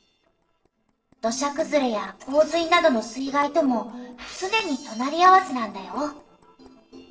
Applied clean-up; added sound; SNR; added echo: neural separator model SepFormer DNS4.